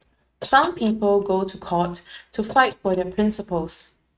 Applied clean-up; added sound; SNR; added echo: neural mask model RNNoise.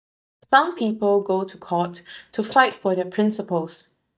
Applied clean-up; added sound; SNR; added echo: neural mask model DeepFilterNet 3.